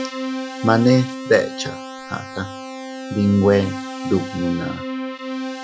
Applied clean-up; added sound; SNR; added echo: none; Keyboard (musical); 8 dB; none.